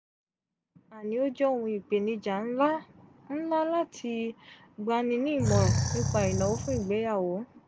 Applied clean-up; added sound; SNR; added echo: none; Animal; -1 dB; none.